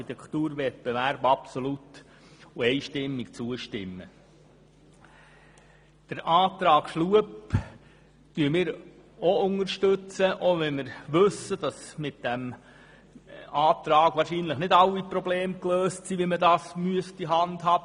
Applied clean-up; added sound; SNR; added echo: none; none; none; none.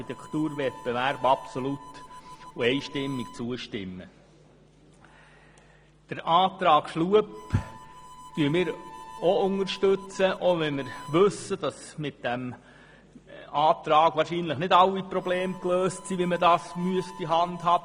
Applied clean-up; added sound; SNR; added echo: none; Harmonica; 20 dB; none.